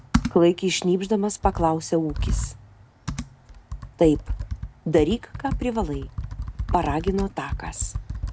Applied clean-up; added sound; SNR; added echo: none; Computer keyboard; 5 dB; none.